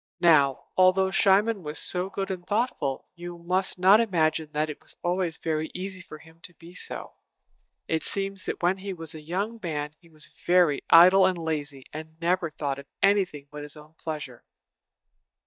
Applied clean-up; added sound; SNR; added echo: neural mask model DeepFilterNet 3.